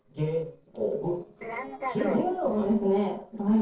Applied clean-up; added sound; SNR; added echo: neural separator model SepFormer DNS4.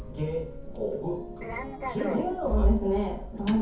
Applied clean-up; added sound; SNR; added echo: none; Sliding door; 2 dB; reverberation time 0.6 s.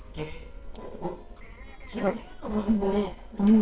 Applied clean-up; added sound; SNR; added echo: neural separator model SepFormer WHAMR!.